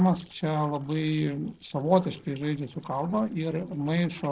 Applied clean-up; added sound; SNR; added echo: neural separator model SepFormer DNS4.